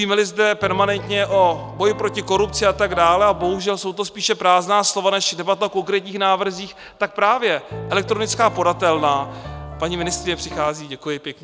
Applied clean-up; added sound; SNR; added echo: none; Piano; 12 dB; none.